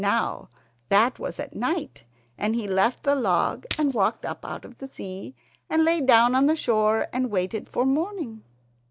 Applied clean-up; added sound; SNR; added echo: neural mask model DeepFilterNet 3.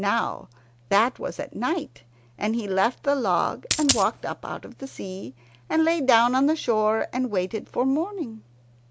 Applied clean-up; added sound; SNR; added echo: none; Coin (dropping); 1 dB; none.